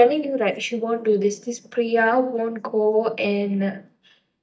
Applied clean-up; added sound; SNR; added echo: neural mask model DeepFilterNet 3.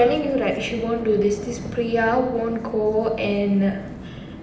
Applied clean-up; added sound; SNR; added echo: none; Vehicle; 13 dB; reverberation time 0.8 s.